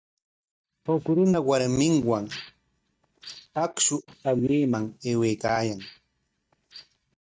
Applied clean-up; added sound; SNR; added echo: neural mask model DeepFilterNet 3.